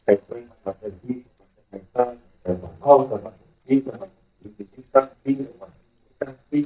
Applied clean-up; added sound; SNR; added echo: neural mask model DeepFilterNet 3.